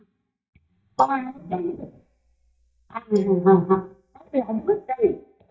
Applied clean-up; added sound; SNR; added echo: neural mask model DeepFilterNet 3.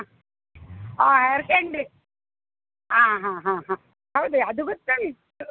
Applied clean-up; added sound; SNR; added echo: none; none; none; none.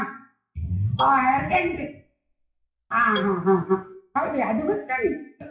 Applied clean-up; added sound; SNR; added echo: classical method WPE with log-MMSE.